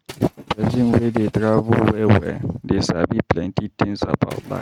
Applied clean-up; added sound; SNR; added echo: neural mask model RNNoise.